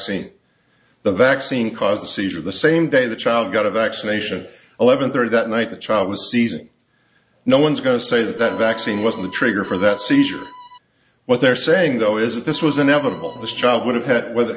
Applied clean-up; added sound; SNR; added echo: none; Bowed string instrument; 18 dB; none.